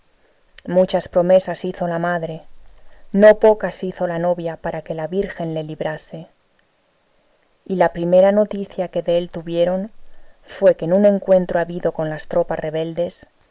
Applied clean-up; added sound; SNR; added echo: neural mask model Resemble Enhance denoiser.